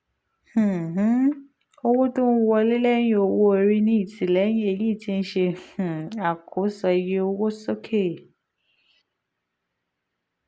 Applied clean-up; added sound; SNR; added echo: none; none; none; none.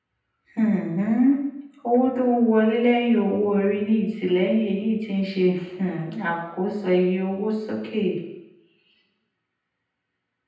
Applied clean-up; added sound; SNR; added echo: none; none; none; reverberation time 0.9 s.